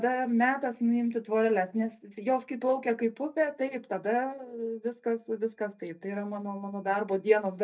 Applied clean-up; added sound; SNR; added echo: neural mask model DeepFilterNet 3.